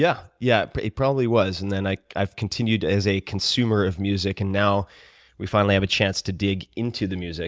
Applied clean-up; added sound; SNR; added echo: none; none; none; none.